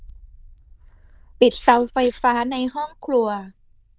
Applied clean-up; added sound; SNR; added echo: neural diffusion model UNIVERSE++.